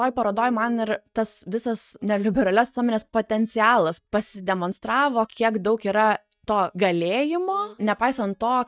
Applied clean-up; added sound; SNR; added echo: neural mask model DeepFilterNet 3.